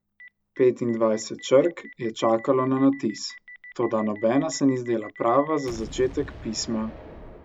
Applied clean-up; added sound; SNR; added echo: none; Boom; 19 dB; none.